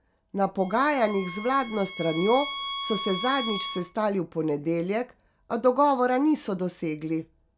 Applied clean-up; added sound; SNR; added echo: none; Bowed string instrument; 8 dB; none.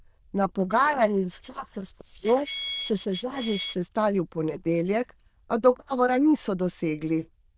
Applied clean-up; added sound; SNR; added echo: neural diffusion model UNIVERSE++.